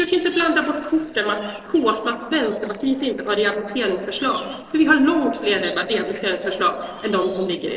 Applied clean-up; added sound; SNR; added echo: neural separator model SepFormer DNS4.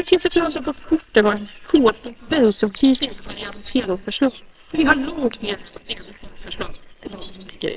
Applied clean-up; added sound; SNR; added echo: neural separator model SepFormer WHAMR!.